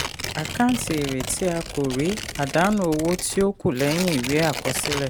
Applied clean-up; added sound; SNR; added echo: none; Tearing; 8 dB; none.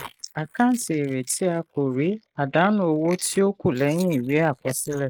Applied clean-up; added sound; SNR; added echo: neural mask model Resemble Enhance denoiser.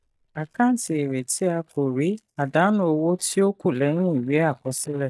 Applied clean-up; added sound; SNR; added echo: neural mask model DeepFilterNet 3.